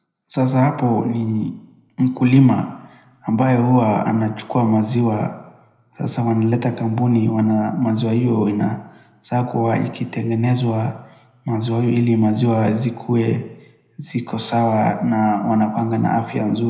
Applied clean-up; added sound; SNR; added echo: none; none; none; reverberation time 0.8 s.